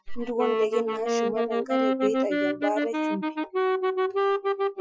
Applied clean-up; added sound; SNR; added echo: classical method Wiener filter.